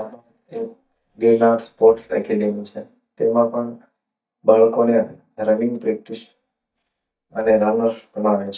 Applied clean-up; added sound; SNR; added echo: neural mask model DeepFilterNet 3.